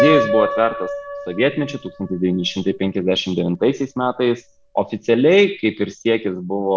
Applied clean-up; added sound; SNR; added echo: none; Piano; 7 dB; none.